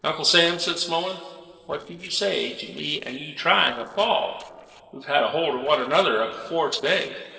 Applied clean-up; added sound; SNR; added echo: neural separator model SepFormer DNS4.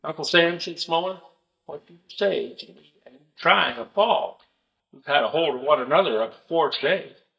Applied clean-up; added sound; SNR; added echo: neural mask model DeepFilterNet 3.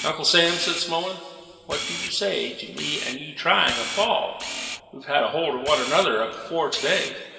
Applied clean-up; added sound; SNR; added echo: none; Camera; 10 dB; reverberation time 2.1 s.